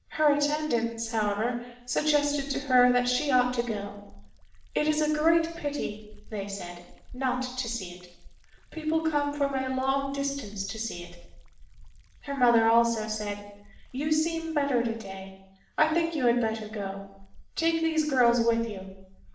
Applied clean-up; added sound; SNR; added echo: none; Liquid; 19 dB; reverberation time 0.6 s.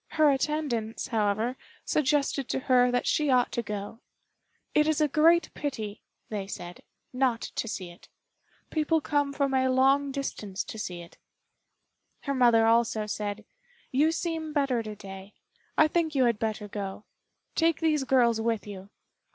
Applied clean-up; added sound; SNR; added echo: none; none; none; none.